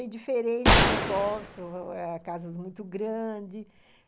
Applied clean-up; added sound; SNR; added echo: none; Gunshot, gunfire; -4 dB; none.